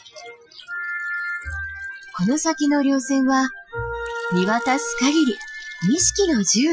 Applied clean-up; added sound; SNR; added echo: classical method Wiener filter.